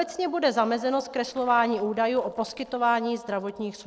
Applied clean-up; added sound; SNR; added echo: neural separator model SepFormer DNS4.